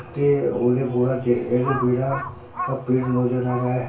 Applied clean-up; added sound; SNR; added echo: none; Crow; 13 dB; reverberation time 0.2 s.